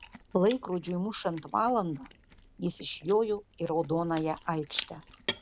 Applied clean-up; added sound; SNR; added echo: none; Chewing, mastication; 13 dB; none.